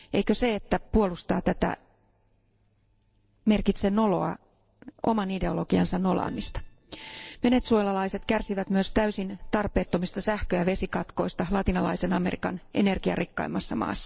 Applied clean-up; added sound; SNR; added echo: neural separator model SepFormer DNS4.